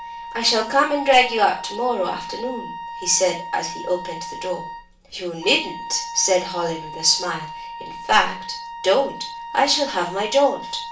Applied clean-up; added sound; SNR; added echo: none; Wind instrument, woodwind instrument; 11 dB; reverberation time 0.3 s.